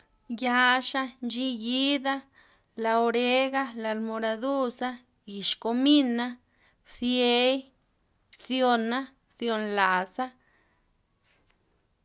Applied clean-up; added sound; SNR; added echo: none; none; none; none.